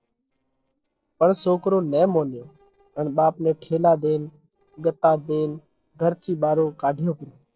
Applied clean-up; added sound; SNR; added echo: neural separator model SepFormer DNS4.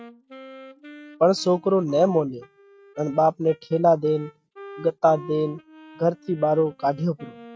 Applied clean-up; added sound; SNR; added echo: neural mask model RNNoise.